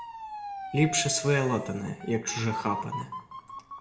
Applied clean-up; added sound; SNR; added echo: none; Motor vehicle (road) / Siren; 9 dB; reverberation time 0.7 s.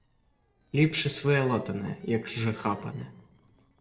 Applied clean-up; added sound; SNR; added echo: neural separator model SepFormer DNS4.